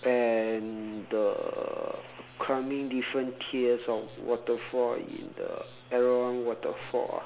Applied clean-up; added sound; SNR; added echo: none; none; none; none.